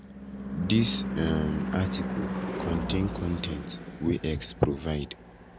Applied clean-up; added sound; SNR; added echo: none; Car passing by / Engine / Truck; 4 dB; none.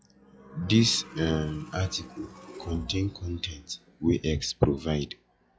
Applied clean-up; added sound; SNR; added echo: classical method log-MMSE.